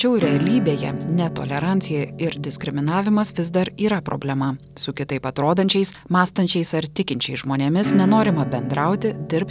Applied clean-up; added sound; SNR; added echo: none; Acoustic guitar / Strum; 9 dB; none.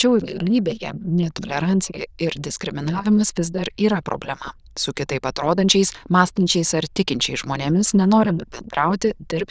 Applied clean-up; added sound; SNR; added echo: neural diffusion model UNIVERSE++.